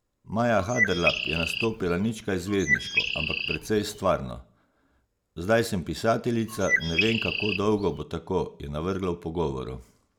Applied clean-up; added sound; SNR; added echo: none; Bird; 1 dB; none.